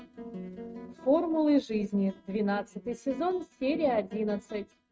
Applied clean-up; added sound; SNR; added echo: neural mask model RNNoise.